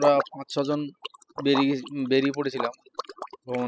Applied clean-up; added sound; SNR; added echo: classical method spectral subtraction.